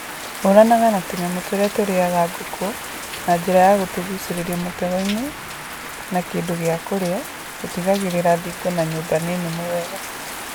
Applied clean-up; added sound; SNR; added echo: none; Rain; 11 dB; none.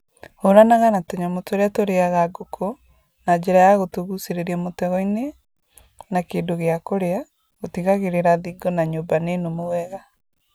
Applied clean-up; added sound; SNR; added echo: none; none; none; none.